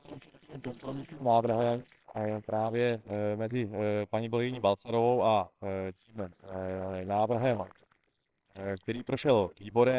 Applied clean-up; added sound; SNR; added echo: neural separator model SepFormer WHAMR!.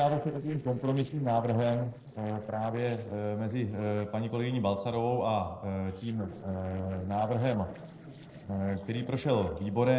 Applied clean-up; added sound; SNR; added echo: neural separator model SepFormer DNS4.